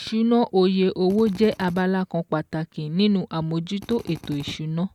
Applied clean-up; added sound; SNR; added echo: none; Drill; 18 dB; none.